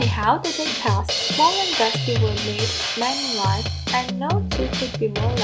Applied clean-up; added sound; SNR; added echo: none; Drum kit; -1 dB; none.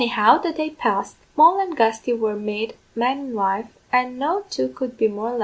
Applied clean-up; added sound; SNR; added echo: none; none; none; none.